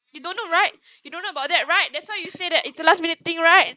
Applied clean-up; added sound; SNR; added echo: neural mask model Resemble Enhance denoiser.